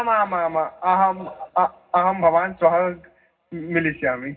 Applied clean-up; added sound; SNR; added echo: none; none; none; reverberation time 0.4 s.